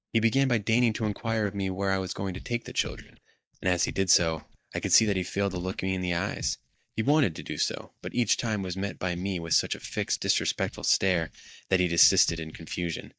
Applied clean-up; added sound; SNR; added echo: neural mask model DeepFilterNet 3.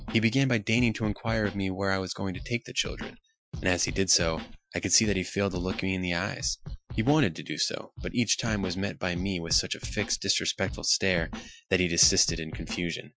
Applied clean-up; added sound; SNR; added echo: classical method Wiener filter.